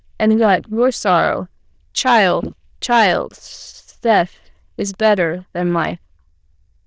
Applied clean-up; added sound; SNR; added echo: neural diffusion model UNIVERSE++.